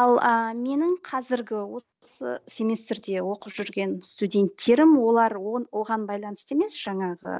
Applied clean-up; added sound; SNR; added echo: none; none; none; none.